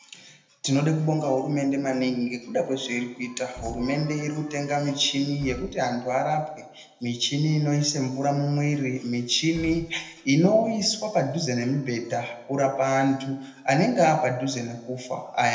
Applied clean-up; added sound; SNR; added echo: none; Explosion; 18 dB; reverberation time 0.8 s.